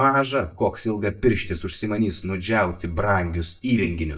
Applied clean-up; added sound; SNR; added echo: neural mask model DeepFilterNet 3.